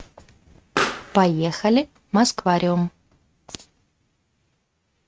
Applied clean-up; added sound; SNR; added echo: neural mask model RNNoise.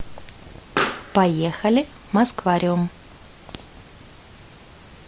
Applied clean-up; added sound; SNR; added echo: none; Explosion; 11 dB; none.